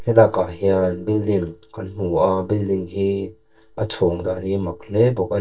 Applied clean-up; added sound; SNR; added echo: neural mask model DeepFilterNet 3.